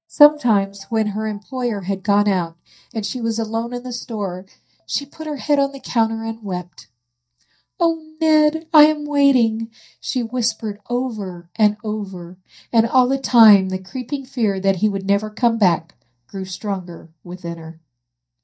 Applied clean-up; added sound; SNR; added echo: neural mask model DeepFilterNet 3.